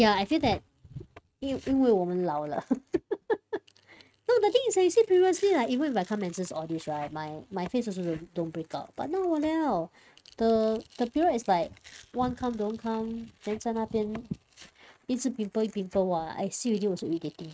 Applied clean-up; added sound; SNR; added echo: neural mask model RNNoise.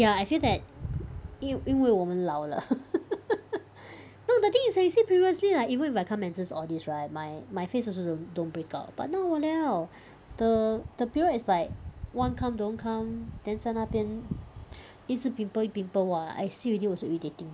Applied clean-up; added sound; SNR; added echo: none; none; none; none.